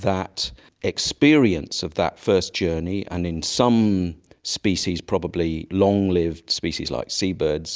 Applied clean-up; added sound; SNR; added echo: none; none; none; none.